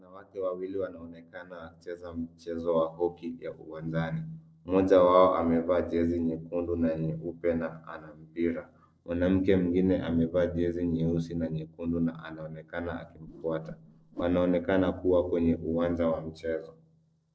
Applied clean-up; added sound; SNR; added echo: neural separator model SepFormer DNS4.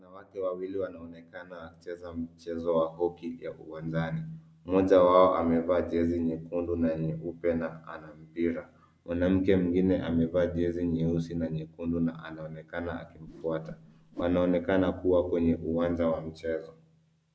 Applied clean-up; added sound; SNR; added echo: none; Whoosh, swoosh, swish; 18 dB; none.